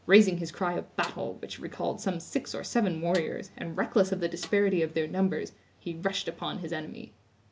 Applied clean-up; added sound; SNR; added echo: none; Snare drum; 20 dB; none.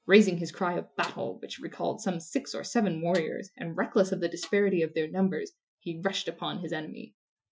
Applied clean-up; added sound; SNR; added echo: classical method Wiener filter.